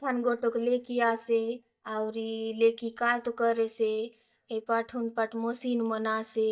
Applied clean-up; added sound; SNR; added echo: neural mask model DeepFilterNet 3.